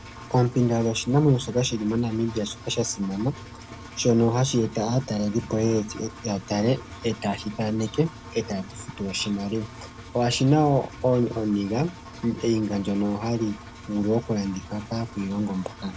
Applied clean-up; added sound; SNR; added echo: none; Engine; 16 dB; none.